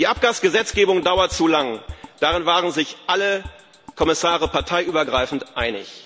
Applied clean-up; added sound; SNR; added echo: none; Drum kit; 17 dB; none.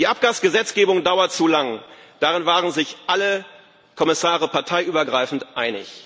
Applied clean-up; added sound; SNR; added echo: none; none; none; none.